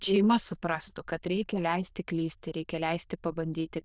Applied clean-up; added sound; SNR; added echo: neural diffusion model UNIVERSE++.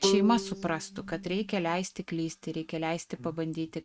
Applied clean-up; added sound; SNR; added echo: neural mask model RNNoise.